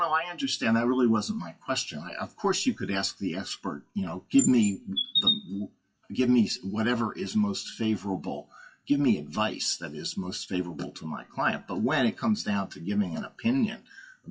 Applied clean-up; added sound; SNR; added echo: classical method WPE with log-MMSE.